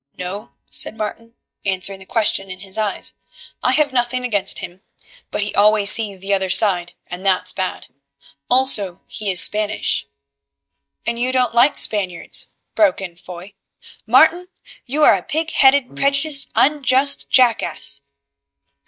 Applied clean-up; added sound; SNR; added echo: neural mask model DeepFilterNet 3.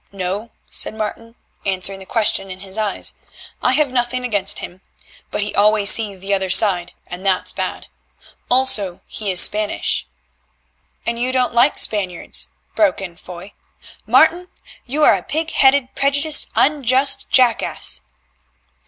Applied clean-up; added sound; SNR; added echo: none; none; none; none.